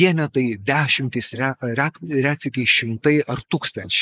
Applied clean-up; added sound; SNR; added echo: neural mask model Resemble Enhance denoiser.